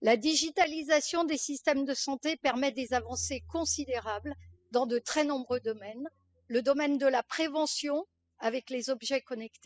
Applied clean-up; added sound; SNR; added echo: classical method spectral subtraction.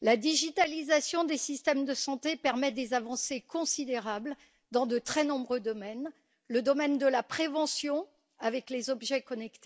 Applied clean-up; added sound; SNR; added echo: none; none; none; none.